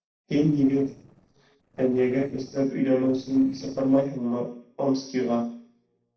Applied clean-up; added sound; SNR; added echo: neural separator model SepFormer DNS4.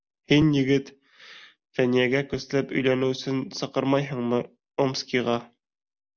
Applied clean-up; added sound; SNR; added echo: none; none; none; none.